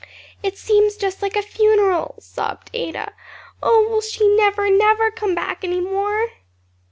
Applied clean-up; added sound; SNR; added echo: none; none; none; none.